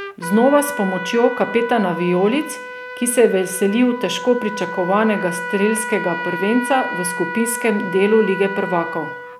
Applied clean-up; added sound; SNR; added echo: none; Trumpet; 9 dB; none.